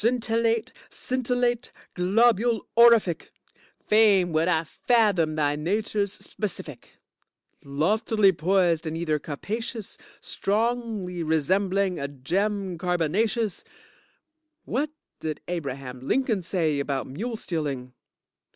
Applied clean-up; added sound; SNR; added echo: none; none; none; none.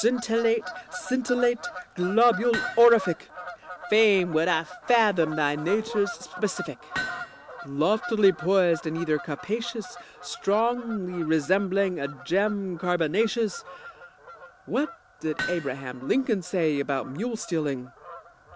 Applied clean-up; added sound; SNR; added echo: none; Bird vocalization, bird call, bird song / Fowl + Hammer; 13 dB; none.